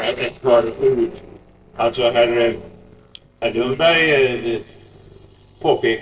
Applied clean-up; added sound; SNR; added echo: neural separator model SepFormer DNS4.